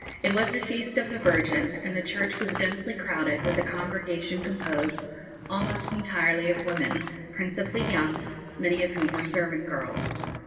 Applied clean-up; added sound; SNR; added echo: none; Door; 8 dB; reverberation time 2.8 s.